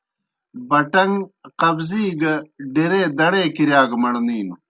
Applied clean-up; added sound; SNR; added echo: none; none; none; none.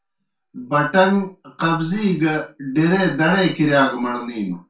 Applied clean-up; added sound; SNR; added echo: none; none; none; reverberation time 0.3 s.